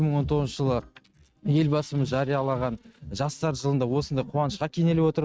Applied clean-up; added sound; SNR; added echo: neural mask model RNNoise.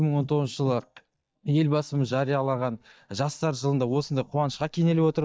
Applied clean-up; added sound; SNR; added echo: neural mask model DeepFilterNet 3.